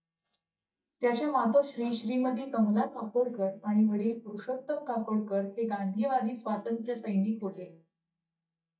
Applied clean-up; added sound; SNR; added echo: neural mask model DeepFilterNet 3.